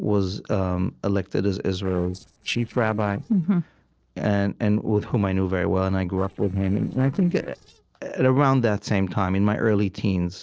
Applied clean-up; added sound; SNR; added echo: neural separator model SepFormer DNS4.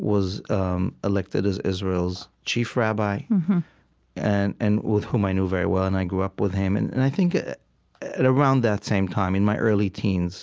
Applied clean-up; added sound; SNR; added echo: none; none; none; none.